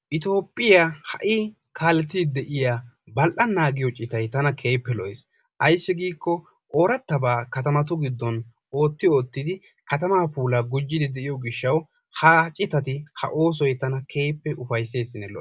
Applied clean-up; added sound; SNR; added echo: none; none; none; none.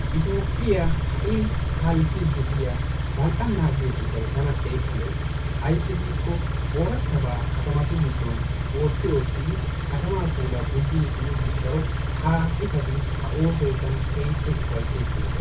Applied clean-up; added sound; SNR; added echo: none; Idling / Car; -3 dB; reverberation time 0.3 s.